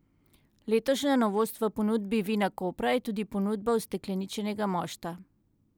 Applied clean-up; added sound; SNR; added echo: none; none; none; none.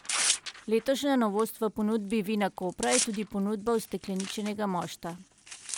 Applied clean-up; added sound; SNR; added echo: none; Tearing; 7 dB; none.